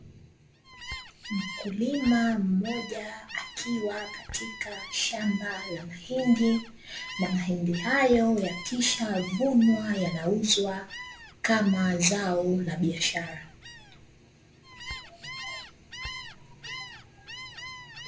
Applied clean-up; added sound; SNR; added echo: none; Gull, seagull; 14 dB; reverberation time 0.3 s.